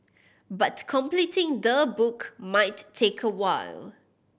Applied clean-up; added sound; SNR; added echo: none; none; none; none.